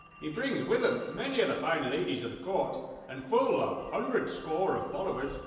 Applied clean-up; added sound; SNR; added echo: none; Telephone; 19 dB; reverberation time 1.0 s.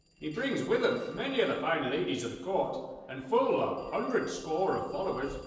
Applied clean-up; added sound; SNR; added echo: neural separator model SepFormer DNS4.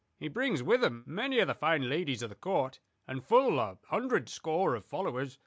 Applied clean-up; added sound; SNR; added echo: none; none; none; none.